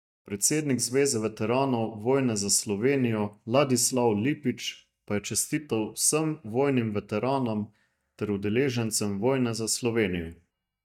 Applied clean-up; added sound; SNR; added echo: neural mask model DeepFilterNet 3.